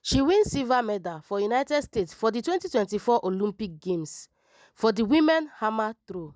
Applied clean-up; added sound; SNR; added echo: none; none; none; none.